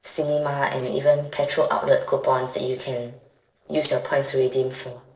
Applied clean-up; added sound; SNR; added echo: neural separator model SepFormer DNS4.